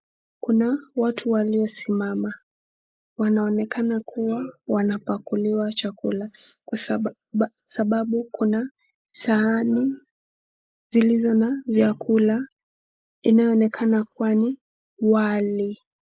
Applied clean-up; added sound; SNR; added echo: neural mask model Resemble Enhance denoiser.